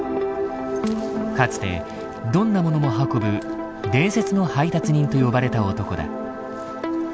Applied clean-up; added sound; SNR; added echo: none; none; none; none.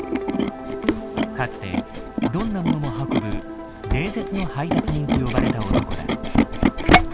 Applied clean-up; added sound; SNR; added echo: none; Tools; -5 dB; none.